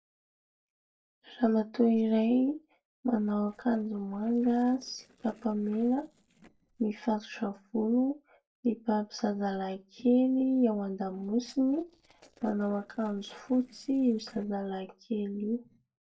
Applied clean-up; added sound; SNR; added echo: neural separator model SepFormer DNS4.